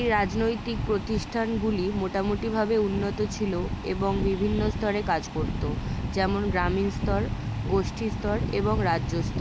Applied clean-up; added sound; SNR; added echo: none; none; none; none.